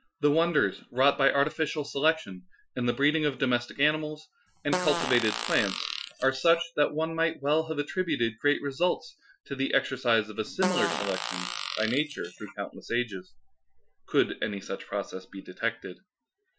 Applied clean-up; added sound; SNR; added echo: classical method Wiener filter.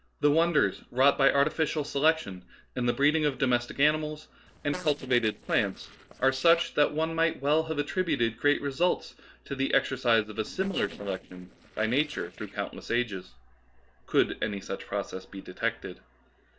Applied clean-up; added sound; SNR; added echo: neural separator model SepFormer DNS4.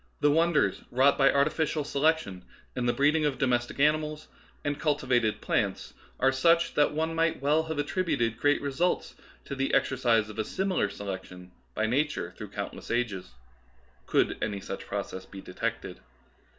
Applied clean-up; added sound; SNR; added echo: none; none; none; none.